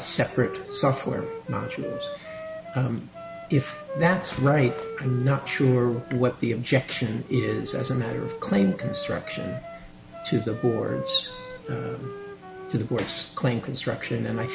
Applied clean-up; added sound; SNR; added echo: none; Wind instrument, woodwind instrument; 11 dB; none.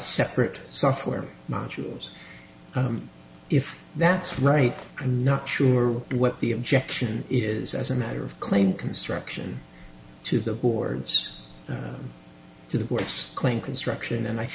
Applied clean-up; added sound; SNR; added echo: none; none; none; none.